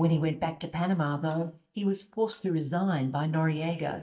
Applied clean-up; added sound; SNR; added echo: neural mask model DeepFilterNet 3.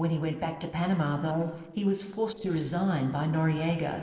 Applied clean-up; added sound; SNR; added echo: neural separator model SepFormer DNS4.